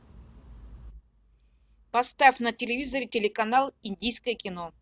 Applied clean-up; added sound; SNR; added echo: none; none; none; none.